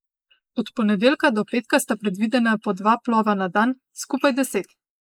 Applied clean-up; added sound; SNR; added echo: neural mask model Resemble Enhance denoiser.